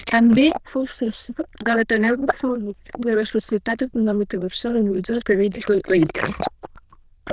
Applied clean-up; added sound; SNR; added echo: neural diffusion model UNIVERSE++.